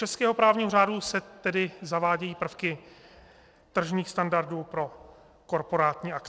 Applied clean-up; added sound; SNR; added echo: none; none; none; none.